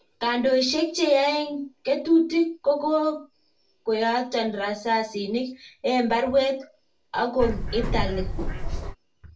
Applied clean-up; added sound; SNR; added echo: none; Bird; 2 dB; reverberation time 0.3 s.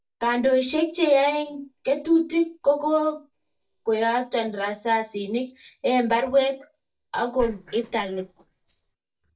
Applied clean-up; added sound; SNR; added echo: neural mask model DeepFilterNet 3.